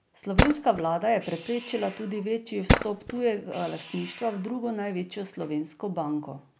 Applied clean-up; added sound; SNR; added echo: none; Tools; 0 dB; none.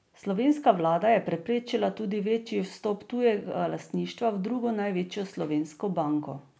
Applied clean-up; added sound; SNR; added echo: none; none; none; none.